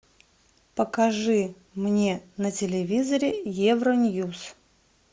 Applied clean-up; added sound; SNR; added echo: none; none; none; none.